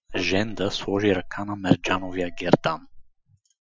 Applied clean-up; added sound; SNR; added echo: classical method Wiener filter.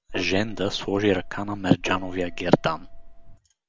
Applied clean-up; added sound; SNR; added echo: none; Gong; 10 dB; none.